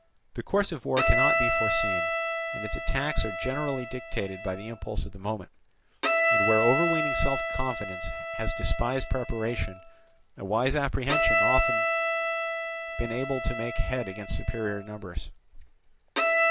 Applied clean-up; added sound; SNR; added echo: none; Bowed string instrument; -1 dB; none.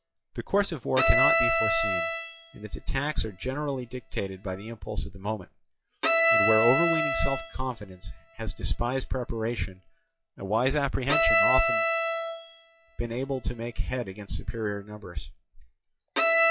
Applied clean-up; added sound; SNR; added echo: classical method log-MMSE.